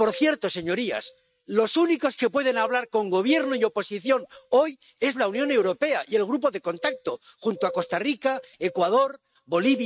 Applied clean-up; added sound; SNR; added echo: neural mask model RNNoise.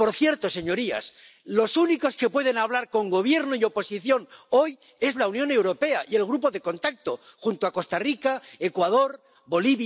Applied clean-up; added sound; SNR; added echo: none; none; none; none.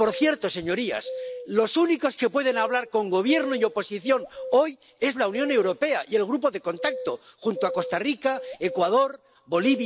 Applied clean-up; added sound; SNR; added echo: none; Bird vocalization, bird call, bird song; 12 dB; none.